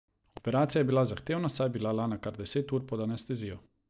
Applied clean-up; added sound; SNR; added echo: neural separator model SepFormer DNS4.